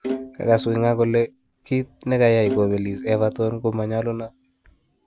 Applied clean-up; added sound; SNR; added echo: none; Bowed string instrument; 12 dB; none.